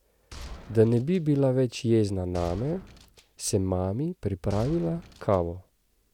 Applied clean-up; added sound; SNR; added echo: none; Gunshot, gunfire; 18 dB; none.